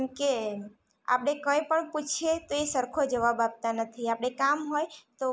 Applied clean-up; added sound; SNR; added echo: none; none; none; none.